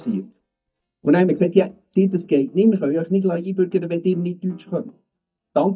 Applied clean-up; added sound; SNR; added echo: neural mask model DeepFilterNet 3.